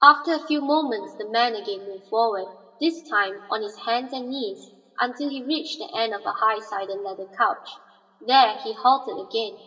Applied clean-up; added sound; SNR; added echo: none; none; none; reverberation time 1.7 s.